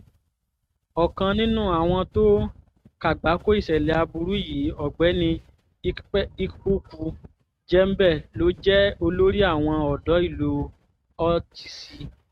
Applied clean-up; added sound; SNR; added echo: neural mask model RNNoise.